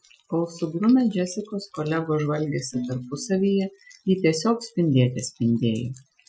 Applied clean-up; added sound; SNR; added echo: classical method Wiener filter.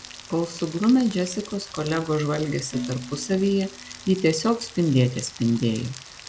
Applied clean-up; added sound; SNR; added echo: none; Dishes, pots, and pans + Rain; 15 dB; none.